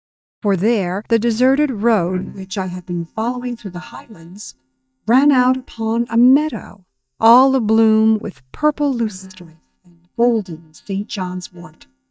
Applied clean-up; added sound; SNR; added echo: neural mask model DeepFilterNet 3.